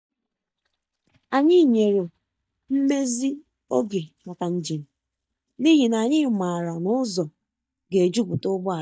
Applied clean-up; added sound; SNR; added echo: neural mask model DeepFilterNet 3.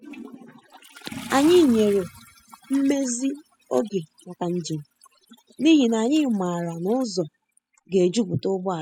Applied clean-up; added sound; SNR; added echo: classical method spectral subtraction.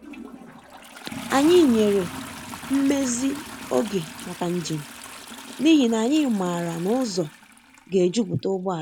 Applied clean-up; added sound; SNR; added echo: none; Toilet flush; 15 dB; none.